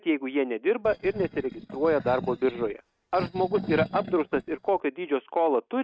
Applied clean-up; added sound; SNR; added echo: neural mask model RNNoise.